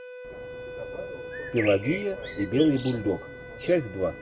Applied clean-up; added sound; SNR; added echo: none; Bird + Wind instrument, woodwind instrument; 10 dB; none.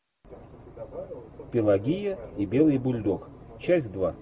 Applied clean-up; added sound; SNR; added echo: none; none; none; none.